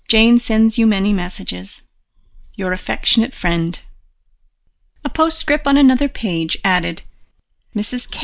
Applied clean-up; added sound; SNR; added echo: none; none; none; none.